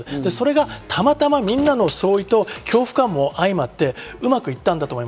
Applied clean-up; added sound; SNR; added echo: none; Keys jangling; 17 dB; none.